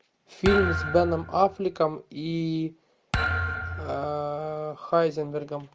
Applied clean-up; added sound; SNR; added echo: none; Thump, thud; 4 dB; none.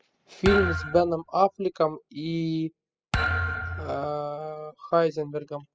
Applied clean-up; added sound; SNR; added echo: classical method spectral subtraction.